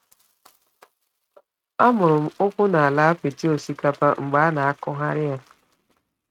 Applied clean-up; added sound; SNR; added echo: neural mask model RNNoise.